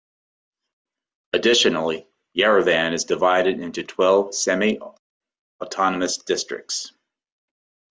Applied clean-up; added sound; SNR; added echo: none; none; none; none.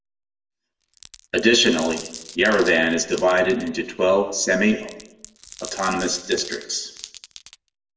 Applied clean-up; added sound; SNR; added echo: none; Glass; 17 dB; reverberation time 0.7 s.